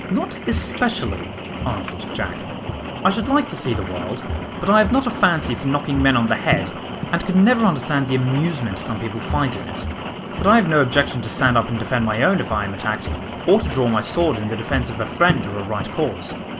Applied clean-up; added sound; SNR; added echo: none; Rain + Walk, footsteps; 7 dB; none.